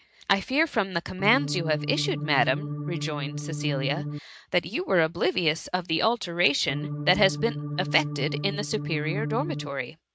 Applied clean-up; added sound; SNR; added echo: neural mask model RNNoise.